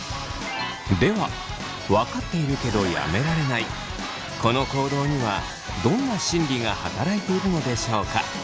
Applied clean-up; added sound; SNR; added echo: none; none; none; none.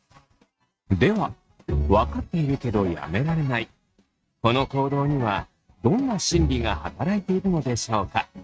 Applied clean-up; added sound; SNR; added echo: neural mask model RNNoise.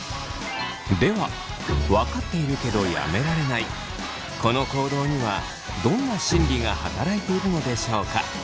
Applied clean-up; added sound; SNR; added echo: none; Bowed string instrument; 9 dB; none.